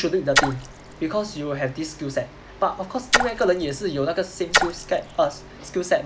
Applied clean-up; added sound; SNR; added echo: none; Splash, splatter; 1 dB; none.